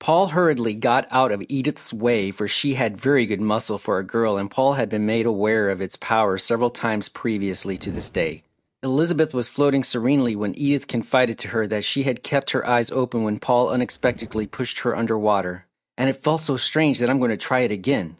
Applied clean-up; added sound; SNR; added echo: neural mask model RNNoise.